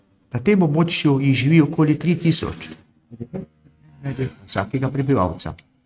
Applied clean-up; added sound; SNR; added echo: neural mask model RNNoise.